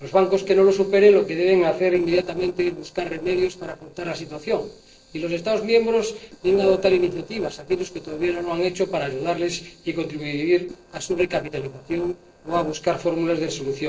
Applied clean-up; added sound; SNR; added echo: neural separator model SepFormer DNS4.